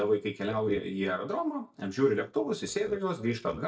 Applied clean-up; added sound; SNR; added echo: neural mask model DeepFilterNet 3.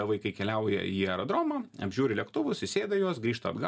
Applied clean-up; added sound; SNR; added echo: none; none; none; none.